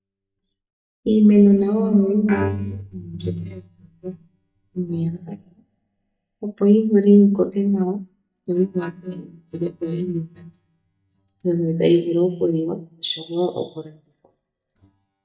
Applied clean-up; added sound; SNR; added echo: neural mask model DeepFilterNet 3.